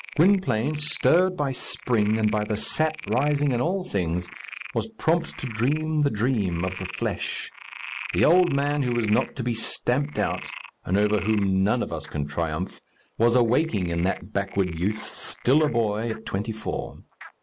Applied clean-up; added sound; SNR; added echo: none; Frog; 17 dB; none.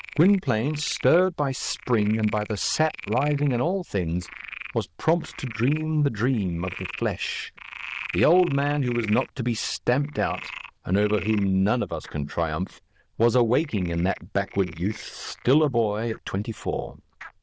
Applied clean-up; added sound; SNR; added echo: neural diffusion model UNIVERSE++.